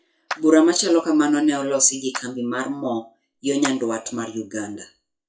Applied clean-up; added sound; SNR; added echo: classical method WPE with log-MMSE.